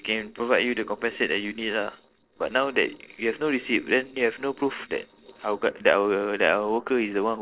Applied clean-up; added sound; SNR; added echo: neural separator model SepFormer DNS4.